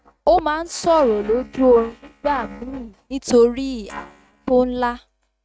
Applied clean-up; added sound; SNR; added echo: neural mask model RNNoise.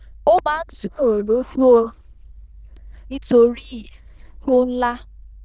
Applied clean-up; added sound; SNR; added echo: neural diffusion model UNIVERSE++.